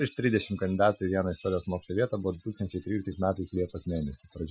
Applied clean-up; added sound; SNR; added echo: classical method Wiener filter.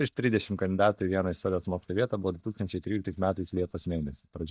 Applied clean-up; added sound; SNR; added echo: neural mask model DeepFilterNet 3.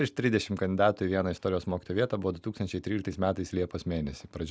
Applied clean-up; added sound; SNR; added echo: none; none; none; none.